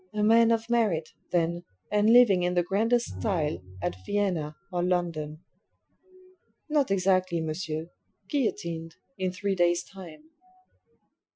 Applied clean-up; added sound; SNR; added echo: classical method Wiener filter.